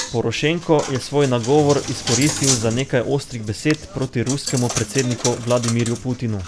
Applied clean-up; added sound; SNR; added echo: none; Coin (dropping); 8 dB; none.